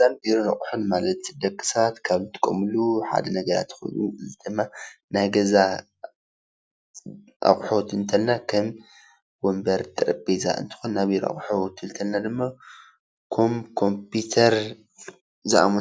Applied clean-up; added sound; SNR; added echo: none; none; none; none.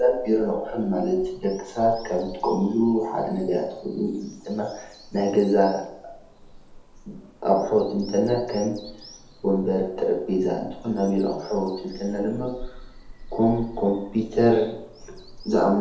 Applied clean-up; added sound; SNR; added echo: none; Bird vocalization, bird call, bird song; 18 dB; reverberation time 1.9 s.